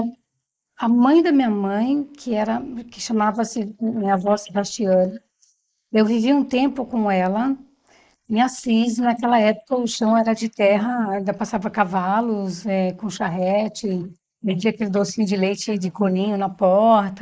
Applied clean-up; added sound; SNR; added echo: neural mask model Resemble Enhance denoiser.